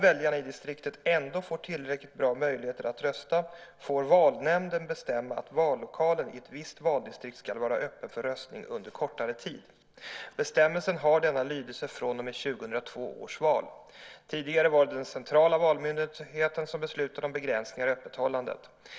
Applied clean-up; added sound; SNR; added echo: none; none; none; none.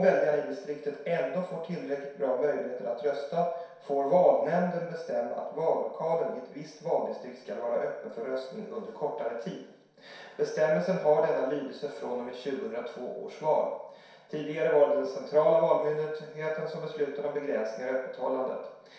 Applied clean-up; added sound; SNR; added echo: none; none; none; reverberation time 0.7 s.